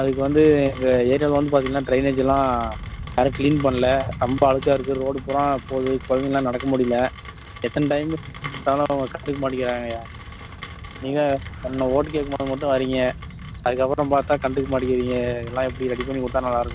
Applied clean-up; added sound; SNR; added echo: none; Rain; 12 dB; none.